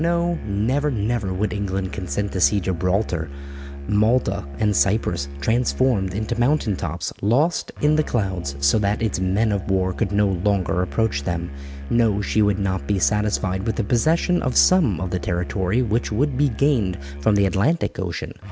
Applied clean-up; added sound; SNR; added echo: none; Musical instrument; 11 dB; none.